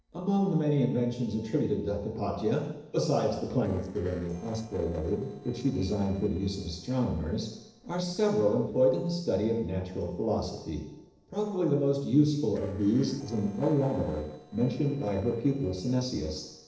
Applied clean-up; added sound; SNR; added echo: neural separator model SepFormer DNS4.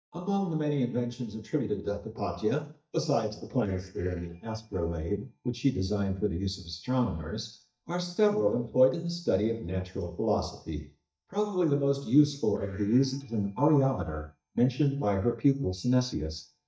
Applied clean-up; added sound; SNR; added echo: neural mask model DeepFilterNet 3.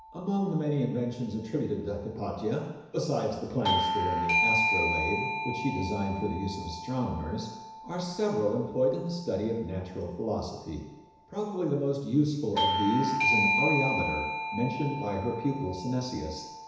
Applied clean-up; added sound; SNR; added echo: none; Bell / Doorbell; 2 dB; reverberation time 1.0 s.